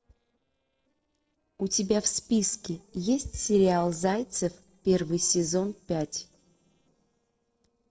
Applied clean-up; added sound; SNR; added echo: neural separator model SepFormer DNS4.